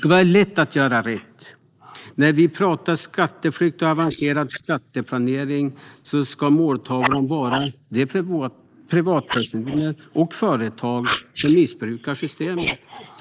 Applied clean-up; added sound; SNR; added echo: neural mask model Resemble Enhance denoiser.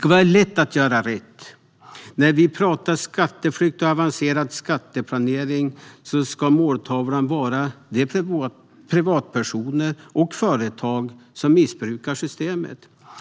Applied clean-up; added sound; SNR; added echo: none; none; none; none.